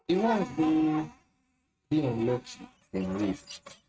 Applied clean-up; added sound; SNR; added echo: neural mask model RNNoise.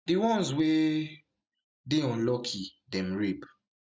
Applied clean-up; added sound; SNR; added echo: none; none; none; none.